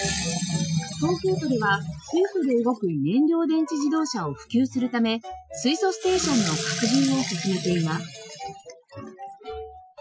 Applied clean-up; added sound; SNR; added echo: classical method Wiener filter.